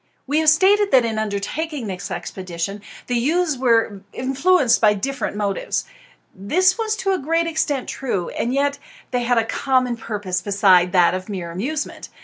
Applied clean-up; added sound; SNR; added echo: none; none; none; none.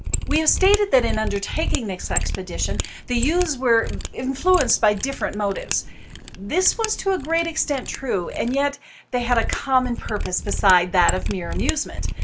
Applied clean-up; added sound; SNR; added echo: none; Mechanisms; 5 dB; none.